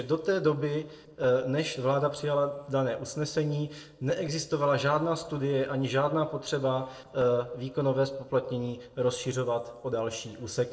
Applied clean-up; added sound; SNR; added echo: neural separator model SepFormer DNS4.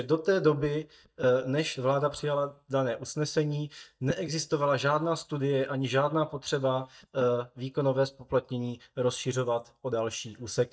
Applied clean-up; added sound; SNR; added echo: neural mask model DeepFilterNet 3.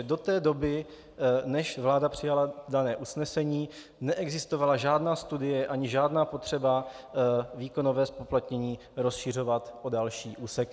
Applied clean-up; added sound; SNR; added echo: none; none; none; none.